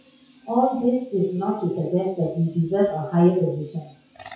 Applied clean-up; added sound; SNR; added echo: classical method WPE with log-MMSE.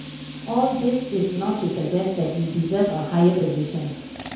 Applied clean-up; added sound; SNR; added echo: none; Tools; 13 dB; reverberation time 0.9 s.